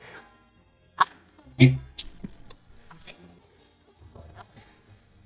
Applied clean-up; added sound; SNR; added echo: neural mask model DeepFilterNet 3.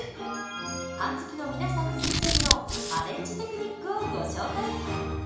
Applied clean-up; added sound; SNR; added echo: none; Scissors; -5 dB; reverberation time 1.0 s.